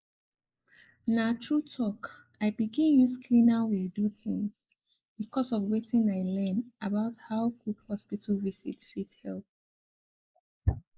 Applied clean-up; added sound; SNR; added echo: neural mask model Resemble Enhance denoiser.